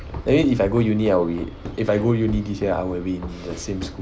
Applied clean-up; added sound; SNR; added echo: none; Run; 16 dB; none.